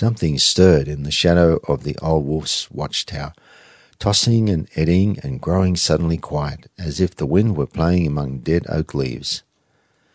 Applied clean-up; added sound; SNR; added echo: none; none; none; none.